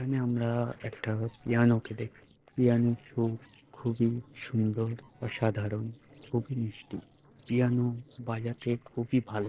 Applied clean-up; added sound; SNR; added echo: neural separator model SepFormer DNS4.